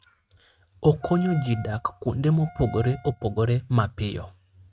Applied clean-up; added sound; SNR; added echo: neural mask model RNNoise.